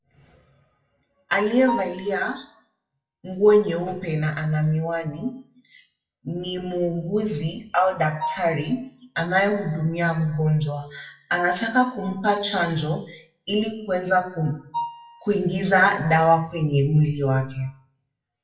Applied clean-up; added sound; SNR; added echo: classical method WPE with log-MMSE.